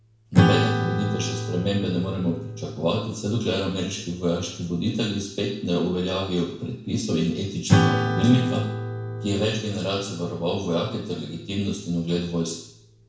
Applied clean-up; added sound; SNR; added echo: none; Acoustic guitar / Strum; 3 dB; reverberation time 0.7 s.